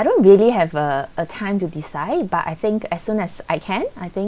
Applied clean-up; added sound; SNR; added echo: none; none; none; none.